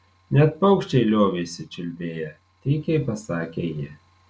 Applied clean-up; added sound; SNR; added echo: none; none; none; none.